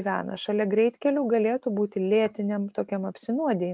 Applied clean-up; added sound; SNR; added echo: none; none; none; none.